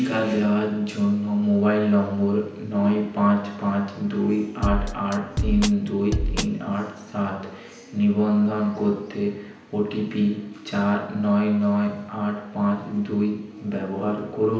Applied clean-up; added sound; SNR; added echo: none; Drum kit; 3 dB; reverberation time 0.9 s.